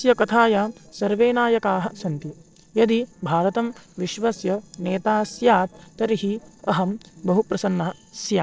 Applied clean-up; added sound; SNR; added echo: neural separator model SepFormer DNS4.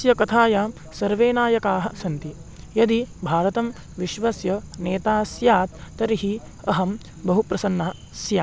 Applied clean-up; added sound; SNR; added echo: none; none; none; none.